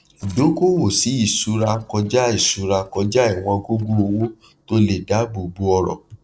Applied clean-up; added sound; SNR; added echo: neural separator model SepFormer DNS4.